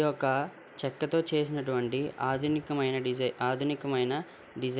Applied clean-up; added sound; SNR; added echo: none; none; none; none.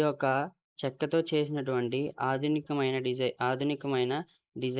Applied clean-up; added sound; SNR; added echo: neural mask model Resemble Enhance denoiser.